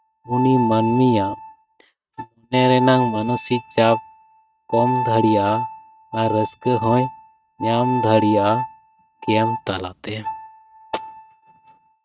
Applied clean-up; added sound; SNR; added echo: neural mask model RNNoise.